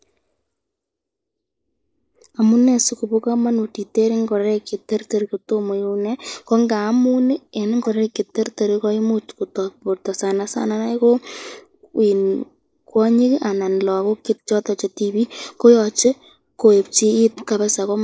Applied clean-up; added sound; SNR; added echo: neural mask model Resemble Enhance denoiser.